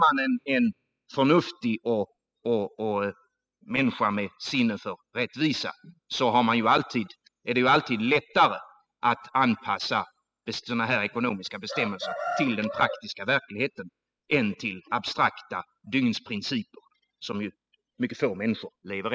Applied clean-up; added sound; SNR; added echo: classical method spectral subtraction.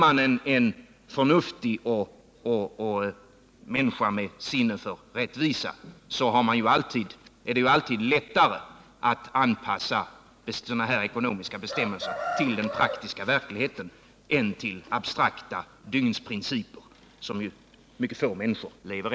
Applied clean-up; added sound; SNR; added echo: none; Chicken, rooster; 7 dB; none.